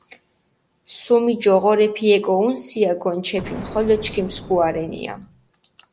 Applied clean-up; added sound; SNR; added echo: none; Explosion; 15 dB; none.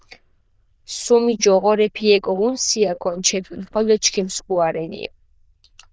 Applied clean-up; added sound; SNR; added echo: neural diffusion model UNIVERSE++.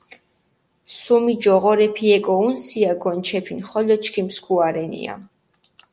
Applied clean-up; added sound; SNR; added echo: none; none; none; none.